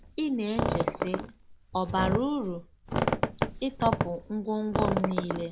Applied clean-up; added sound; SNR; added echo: none; Squeak; 0 dB; none.